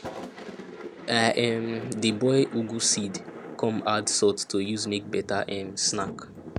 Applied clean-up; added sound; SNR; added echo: none; Thunder; 13 dB; none.